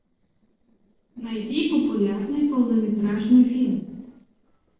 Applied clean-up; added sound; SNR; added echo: neural separator model SepFormer DNS4.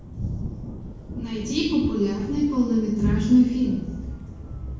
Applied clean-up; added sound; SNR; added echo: none; Thunder / Rain; 12 dB; reverberation time 1.1 s.